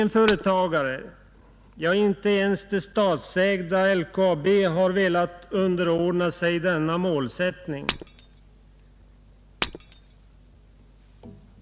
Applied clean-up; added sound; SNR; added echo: none; Shatter; 9 dB; none.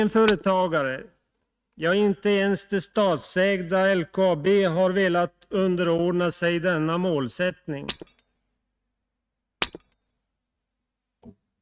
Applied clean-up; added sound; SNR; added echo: neural mask model RNNoise.